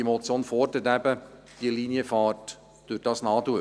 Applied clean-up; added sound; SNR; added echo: none; none; none; none.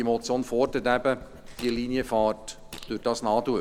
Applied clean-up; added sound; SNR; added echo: none; Fart + Writing; 17 dB; none.